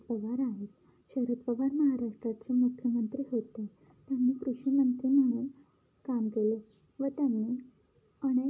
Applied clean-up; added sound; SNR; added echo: none; none; none; none.